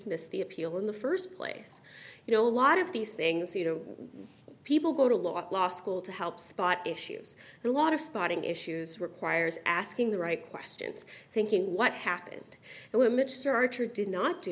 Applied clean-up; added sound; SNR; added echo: none; none; none; none.